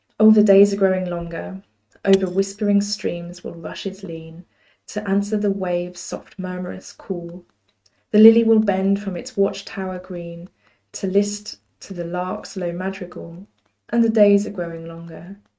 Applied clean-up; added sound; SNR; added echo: neural mask model RNNoise.